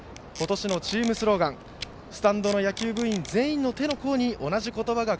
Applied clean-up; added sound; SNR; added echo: none; Packing tape, duct tape; 16 dB; none.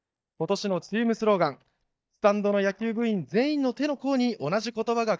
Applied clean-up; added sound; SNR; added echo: neural mask model DeepFilterNet 3.